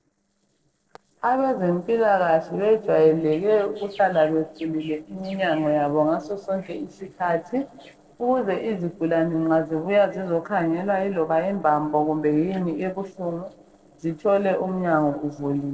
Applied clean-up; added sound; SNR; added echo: neural separator model SepFormer DNS4.